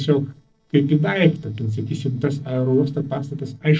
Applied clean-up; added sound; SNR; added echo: neural separator model SepFormer DNS4.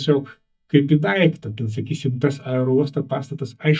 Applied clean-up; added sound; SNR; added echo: neural mask model DeepFilterNet 3.